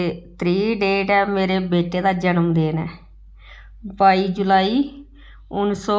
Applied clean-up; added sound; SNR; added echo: none; none; none; none.